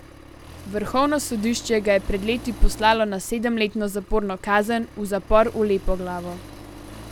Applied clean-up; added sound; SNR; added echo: none; Accelerating, revving, vroom; 18 dB; none.